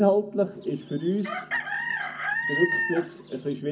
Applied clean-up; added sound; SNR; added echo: none; Chicken, rooster; 3 dB; reverberation time 0.3 s.